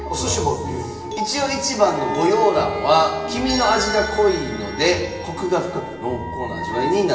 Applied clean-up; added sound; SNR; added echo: none; Bowed string instrument; 15 dB; reverberation time 1.2 s.